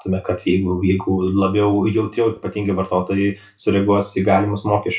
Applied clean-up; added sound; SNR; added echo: none; none; none; reverberation time 0.3 s.